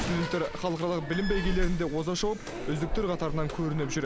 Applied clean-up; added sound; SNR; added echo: none; Slam; 3 dB; none.